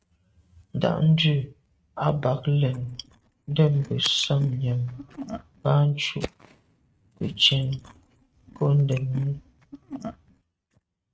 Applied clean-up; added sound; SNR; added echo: neural mask model RNNoise.